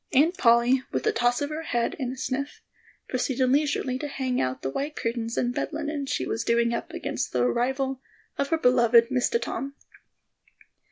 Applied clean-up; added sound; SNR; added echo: none; none; none; none.